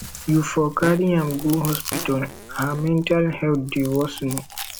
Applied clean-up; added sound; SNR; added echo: none; Fart + Chewing, mastication; 12 dB; none.